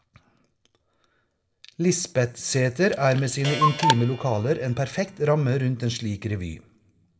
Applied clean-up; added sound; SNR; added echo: none; Clock; 4 dB; reverberation time 0.3 s.